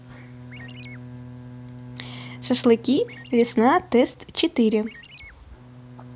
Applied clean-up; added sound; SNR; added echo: none; Chirp, tweet + Bowed string instrument; 17 dB; none.